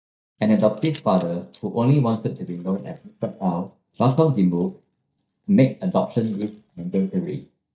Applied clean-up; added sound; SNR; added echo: neural mask model DeepFilterNet 3.